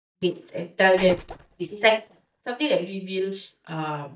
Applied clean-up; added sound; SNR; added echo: neural mask model DeepFilterNet 3.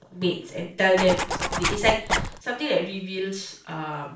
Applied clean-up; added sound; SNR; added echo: none; Zipper (clothing); 0 dB; reverberation time 0.3 s.